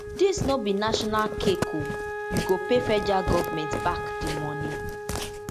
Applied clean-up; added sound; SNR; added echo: none; Wind instrument, woodwind instrument + Walk, footsteps; 2 dB; none.